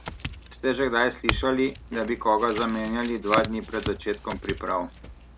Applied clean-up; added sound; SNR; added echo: none; Chink, clink / Domestic sounds, home sounds; 7 dB; none.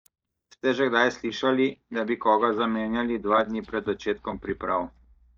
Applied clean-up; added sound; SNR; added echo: neural mask model DeepFilterNet 3.